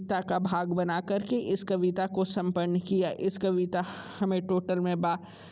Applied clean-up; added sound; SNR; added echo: none; none; none; none.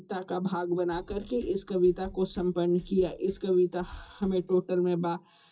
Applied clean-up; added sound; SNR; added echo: classical method WPE with log-MMSE.